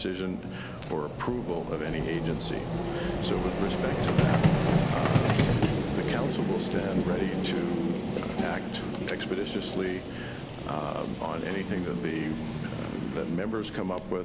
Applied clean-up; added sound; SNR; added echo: none; Vehicle; -2 dB; none.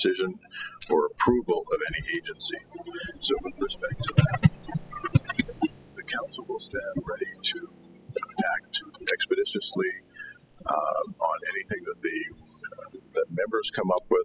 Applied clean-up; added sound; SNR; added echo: classical method spectral subtraction.